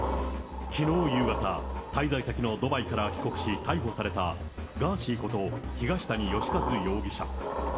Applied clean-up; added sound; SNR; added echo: none; Sliding door; 7 dB; reverberation time 0.8 s.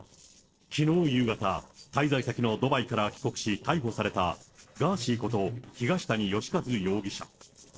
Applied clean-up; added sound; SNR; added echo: neural separator model SepFormer DNS4.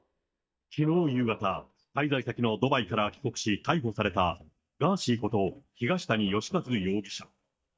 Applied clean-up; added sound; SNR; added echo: neural mask model DeepFilterNet 3.